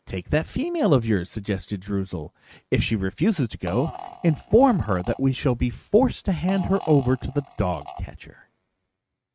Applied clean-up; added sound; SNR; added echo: neural mask model RNNoise.